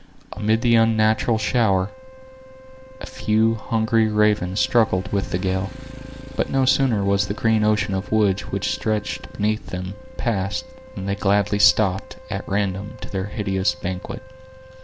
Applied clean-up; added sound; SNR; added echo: none; Wind instrument, woodwind instrument + Motorcycle; 18 dB; none.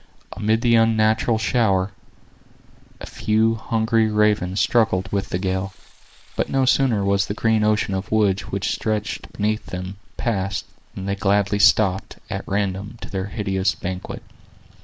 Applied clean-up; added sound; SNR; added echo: neural mask model Resemble Enhance denoiser.